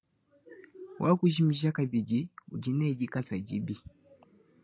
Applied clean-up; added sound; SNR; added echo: none; none; none; none.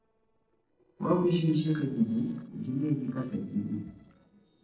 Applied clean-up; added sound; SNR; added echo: neural separator model SepFormer DNS4.